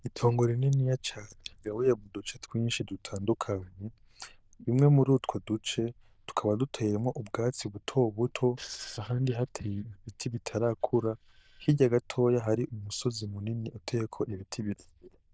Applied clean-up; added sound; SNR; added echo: neural diffusion model UNIVERSE++.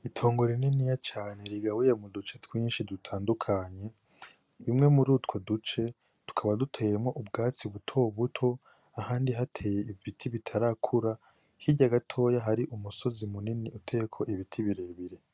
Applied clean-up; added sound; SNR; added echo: none; none; none; none.